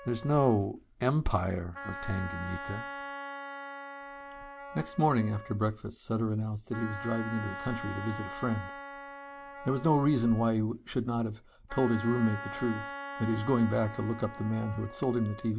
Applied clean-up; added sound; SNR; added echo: none; Wind instrument, woodwind instrument; 12 dB; none.